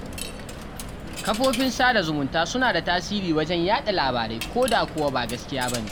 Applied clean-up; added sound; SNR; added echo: none; Coin (dropping); 10 dB; none.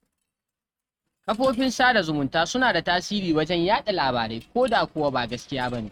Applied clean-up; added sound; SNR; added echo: neural mask model RNNoise.